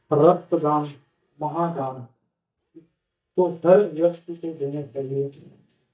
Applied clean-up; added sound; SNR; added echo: neural mask model DeepFilterNet 3.